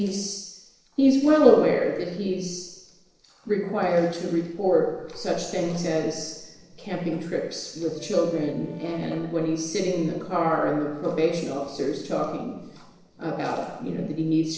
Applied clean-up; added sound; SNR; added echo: neural separator model SepFormer DNS4.